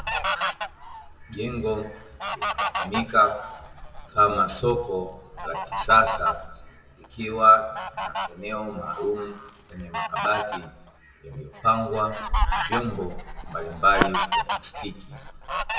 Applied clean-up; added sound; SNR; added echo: none; Fowl; 6 dB; reverberation time 0.7 s.